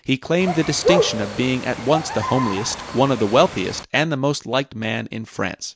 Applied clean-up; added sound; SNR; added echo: none; Bird; 5 dB; none.